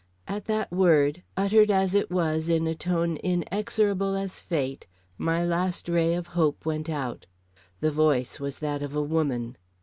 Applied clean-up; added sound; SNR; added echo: none; none; none; none.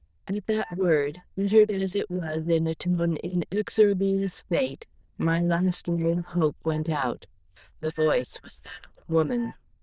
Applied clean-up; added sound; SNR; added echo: neural diffusion model UNIVERSE++.